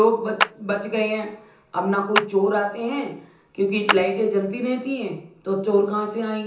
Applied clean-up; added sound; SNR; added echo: none; Clapping; 6 dB; reverberation time 0.6 s.